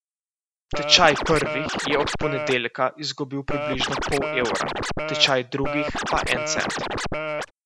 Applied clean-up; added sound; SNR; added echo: none; Scratching (performance technique); 2 dB; none.